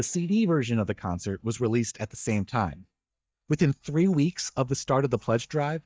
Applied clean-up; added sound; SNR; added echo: neural mask model DeepFilterNet 3.